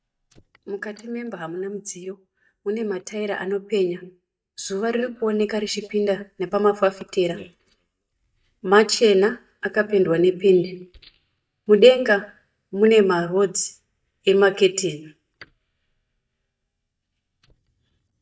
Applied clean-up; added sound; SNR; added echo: neural mask model DeepFilterNet 3.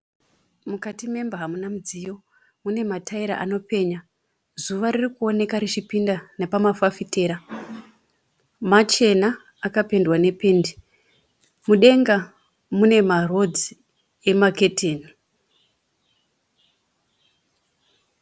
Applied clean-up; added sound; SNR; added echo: none; none; none; none.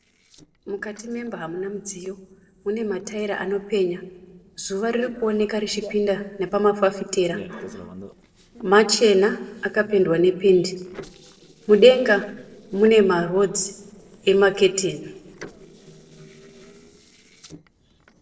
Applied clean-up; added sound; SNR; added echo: neural separator model SepFormer DNS4.